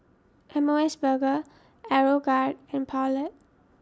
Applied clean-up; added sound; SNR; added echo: none; none; none; none.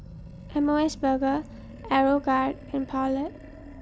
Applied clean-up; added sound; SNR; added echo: none; Animal; 16 dB; none.